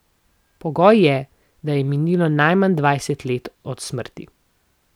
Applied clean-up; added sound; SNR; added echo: none; none; none; none.